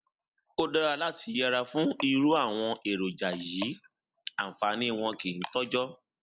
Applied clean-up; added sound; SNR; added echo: none; none; none; none.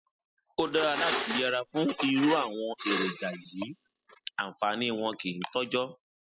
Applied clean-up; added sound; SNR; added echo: classical method spectral subtraction.